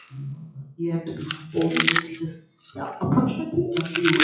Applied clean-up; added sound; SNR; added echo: classical method WPE with log-MMSE.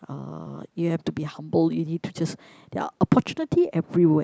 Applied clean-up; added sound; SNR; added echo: none; none; none; none.